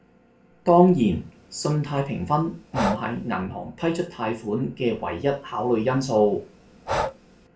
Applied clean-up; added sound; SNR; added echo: none; Breathing; 11 dB; reverberation time 0.3 s.